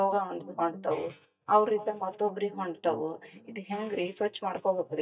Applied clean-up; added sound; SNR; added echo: neural mask model DeepFilterNet 3.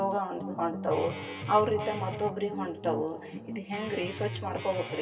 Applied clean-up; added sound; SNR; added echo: none; Guitar; 8 dB; reverberation time 2.4 s.